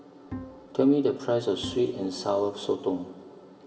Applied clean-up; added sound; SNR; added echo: none; Bowed string instrument; 16 dB; reverberation time 1.6 s.